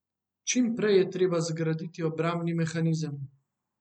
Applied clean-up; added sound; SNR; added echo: none; none; none; none.